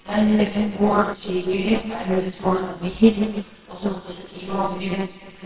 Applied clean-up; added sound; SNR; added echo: neural separator model SepFormer WHAMR!.